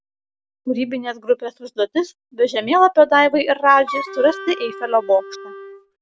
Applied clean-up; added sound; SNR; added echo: none; Wind instrument, woodwind instrument; 13 dB; none.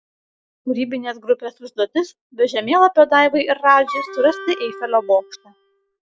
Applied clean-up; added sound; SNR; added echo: classical method log-MMSE.